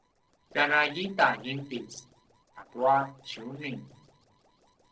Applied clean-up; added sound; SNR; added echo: neural separator model SepFormer DNS4.